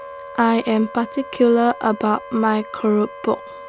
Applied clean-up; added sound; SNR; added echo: none; Wind instrument, woodwind instrument; 16 dB; none.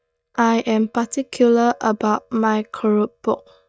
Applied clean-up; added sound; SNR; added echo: neural mask model DeepFilterNet 3.